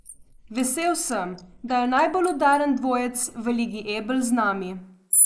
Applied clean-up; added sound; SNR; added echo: neural mask model Resemble Enhance denoiser.